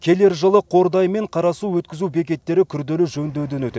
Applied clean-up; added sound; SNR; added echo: none; none; none; none.